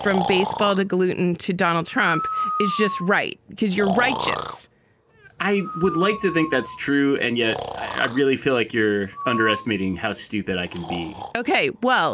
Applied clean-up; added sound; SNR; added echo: none; Breathing; 9 dB; none.